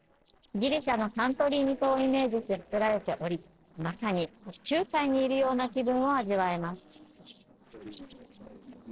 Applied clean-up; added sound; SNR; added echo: neural separator model SepFormer DNS4.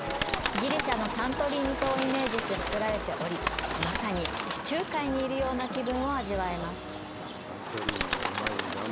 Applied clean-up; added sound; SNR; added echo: none; Bird; 2 dB; none.